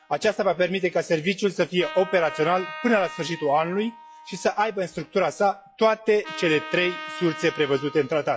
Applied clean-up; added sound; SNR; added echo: classical method log-MMSE.